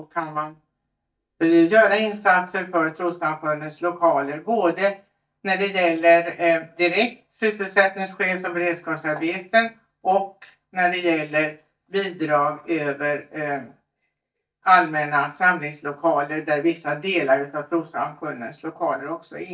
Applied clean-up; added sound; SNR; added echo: neural mask model DeepFilterNet 3.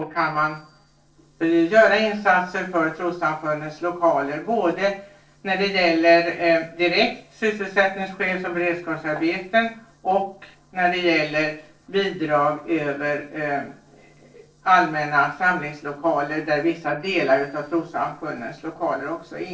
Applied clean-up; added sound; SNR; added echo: neural separator model SepFormer DNS4.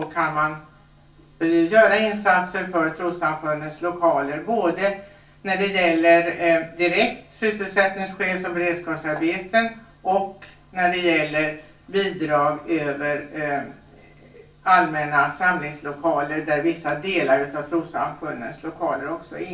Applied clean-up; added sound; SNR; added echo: none; Marimba, xylophone; 17 dB; reverberation time 0.3 s.